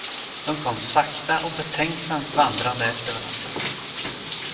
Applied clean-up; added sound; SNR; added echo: none; Bathtub (filling or washing); -1 dB; reverberation time 1.0 s.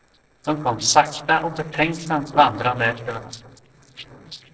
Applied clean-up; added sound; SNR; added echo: neural separator model SepFormer DNS4.